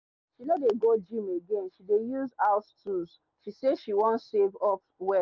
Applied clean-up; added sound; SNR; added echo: none; none; none; none.